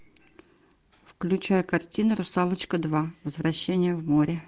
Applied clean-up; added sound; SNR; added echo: none; none; none; none.